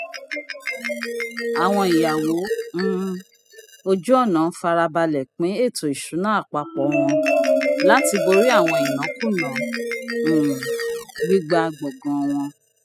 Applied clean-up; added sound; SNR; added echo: classical method spectral subtraction.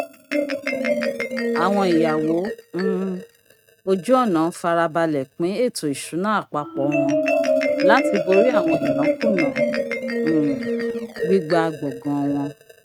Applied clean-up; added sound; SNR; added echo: neural mask model RNNoise.